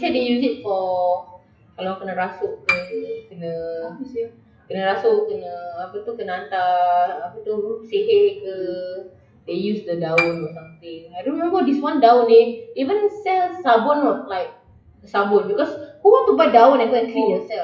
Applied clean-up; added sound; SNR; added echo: classical method WPE with log-MMSE.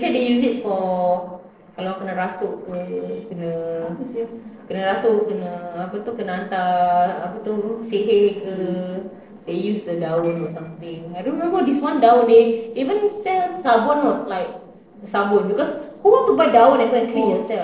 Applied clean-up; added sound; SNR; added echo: neural separator model SepFormer DNS4.